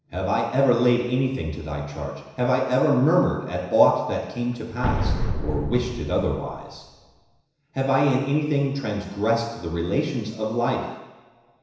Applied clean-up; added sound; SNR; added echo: none; Boom; 3 dB; reverberation time 1.0 s.